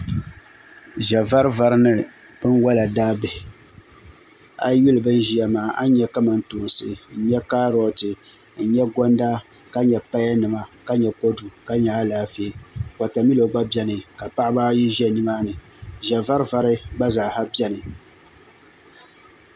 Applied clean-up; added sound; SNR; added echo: none; none; none; none.